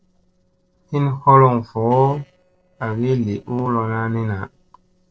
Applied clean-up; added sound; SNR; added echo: neural separator model SepFormer DNS4.